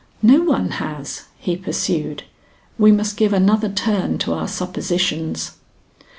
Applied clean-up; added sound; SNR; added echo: none; none; none; none.